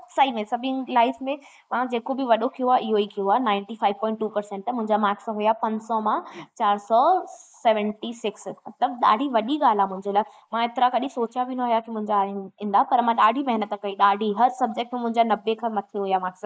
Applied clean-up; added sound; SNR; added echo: neural mask model Resemble Enhance denoiser.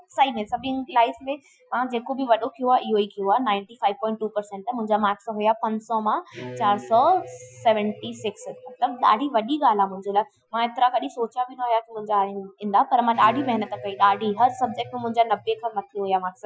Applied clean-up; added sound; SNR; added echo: classical method Wiener filter.